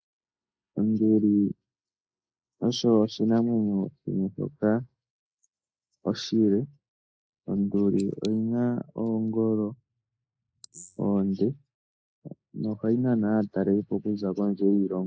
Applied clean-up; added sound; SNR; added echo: neural mask model Resemble Enhance denoiser.